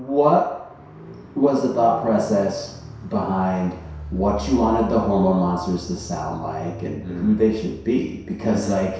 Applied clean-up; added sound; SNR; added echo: none; Car; 15 dB; reverberation time 0.7 s.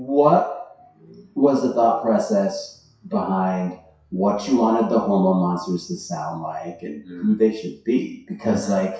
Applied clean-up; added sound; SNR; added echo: classical method WPE with log-MMSE.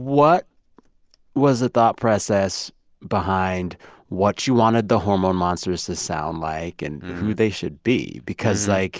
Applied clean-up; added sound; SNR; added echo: none; none; none; none.